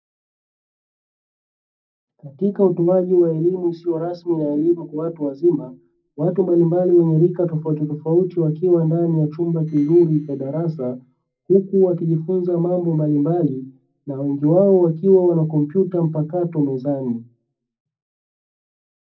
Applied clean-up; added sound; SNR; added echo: neural separator model SepFormer DNS4.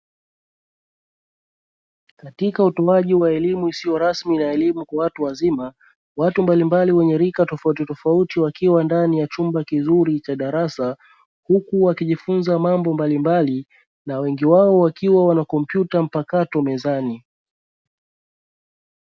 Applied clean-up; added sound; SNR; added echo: none; none; none; none.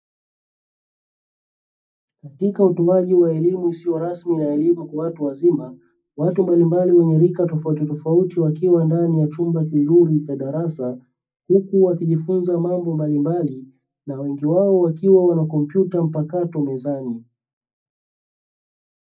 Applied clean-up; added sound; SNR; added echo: neural mask model DeepFilterNet 3.